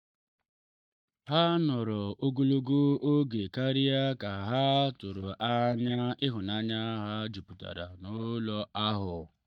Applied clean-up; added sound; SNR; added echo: neural mask model DeepFilterNet 3.